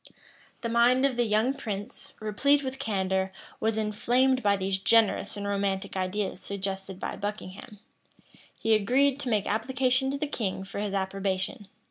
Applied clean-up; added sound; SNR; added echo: none; none; none; none.